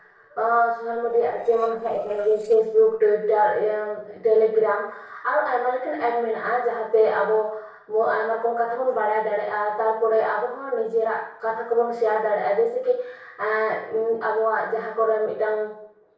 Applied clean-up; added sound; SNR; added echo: neural separator model SepFormer DNS4.